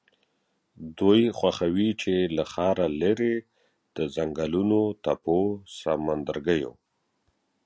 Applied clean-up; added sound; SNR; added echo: none; none; none; none.